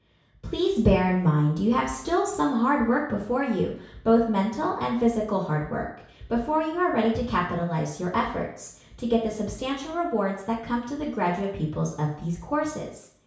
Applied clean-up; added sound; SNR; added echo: none; none; none; reverberation time 0.6 s.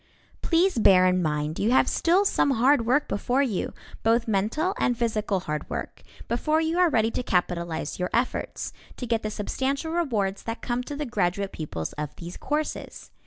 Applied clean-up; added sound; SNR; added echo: none; none; none; none.